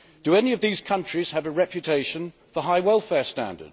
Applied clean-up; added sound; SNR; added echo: none; none; none; none.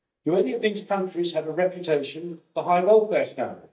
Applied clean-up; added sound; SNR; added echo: neural mask model DeepFilterNet 3.